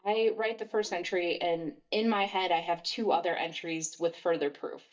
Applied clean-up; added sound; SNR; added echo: neural mask model DeepFilterNet 3.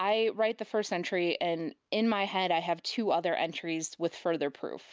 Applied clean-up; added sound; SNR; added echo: none; none; none; none.